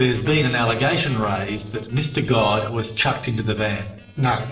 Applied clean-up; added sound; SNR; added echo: neural separator model SepFormer DNS4.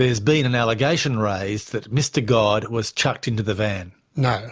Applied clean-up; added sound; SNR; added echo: none; none; none; none.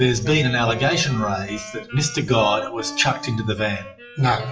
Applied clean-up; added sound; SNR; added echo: classical method WPE with log-MMSE.